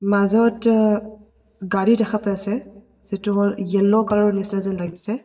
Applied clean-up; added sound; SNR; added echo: neural mask model DeepFilterNet 3.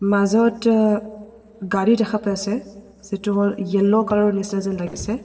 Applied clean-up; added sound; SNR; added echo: neural separator model SepFormer DNS4.